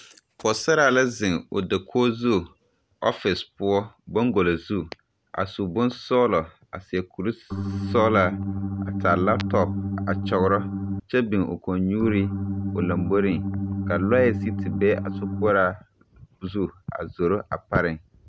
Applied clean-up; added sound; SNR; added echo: none; Organ; 3 dB; none.